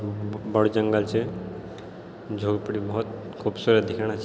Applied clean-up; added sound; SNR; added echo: none; none; none; none.